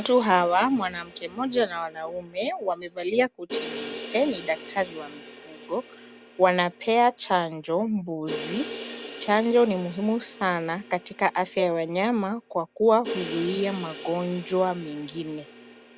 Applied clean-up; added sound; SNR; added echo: none; Crash cymbal; 14 dB; none.